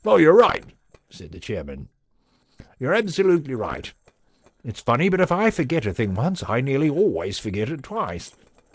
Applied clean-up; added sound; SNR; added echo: neural separator model SepFormer DNS4.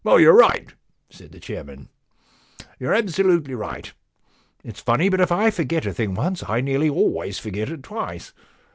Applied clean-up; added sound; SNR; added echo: none; none; none; none.